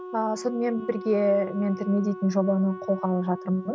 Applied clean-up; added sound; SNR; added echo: none; Wind instrument, woodwind instrument; 13 dB; none.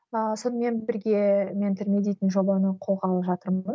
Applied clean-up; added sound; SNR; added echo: none; none; none; none.